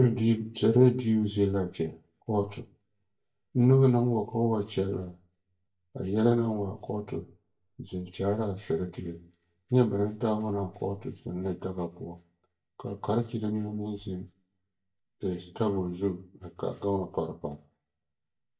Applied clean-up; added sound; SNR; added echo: neural mask model DeepFilterNet 3.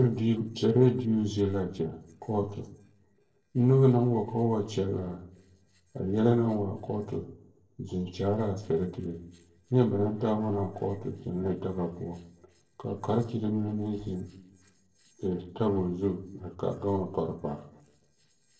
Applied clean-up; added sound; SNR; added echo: neural separator model SepFormer DNS4.